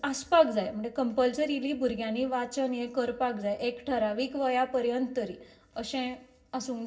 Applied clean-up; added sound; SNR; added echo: none; none; none; reverberation time 0.4 s.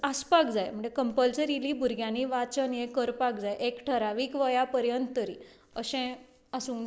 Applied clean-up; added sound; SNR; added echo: none; none; none; none.